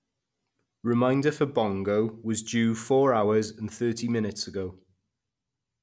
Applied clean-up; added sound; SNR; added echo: none; none; none; none.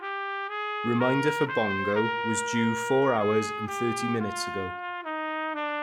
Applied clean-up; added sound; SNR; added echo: none; Trumpet; 2 dB; none.